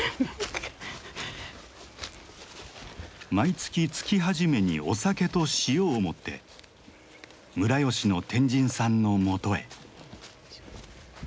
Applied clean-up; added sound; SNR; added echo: none; none; none; none.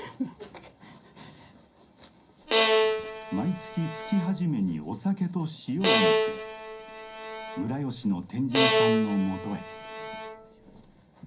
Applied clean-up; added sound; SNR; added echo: none; Bowed string instrument; -3 dB; reverberation time 0.3 s.